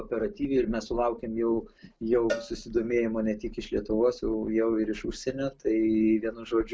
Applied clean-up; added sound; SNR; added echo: none; Cowbell; 14 dB; none.